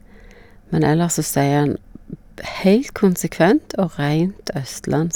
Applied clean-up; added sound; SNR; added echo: none; none; none; none.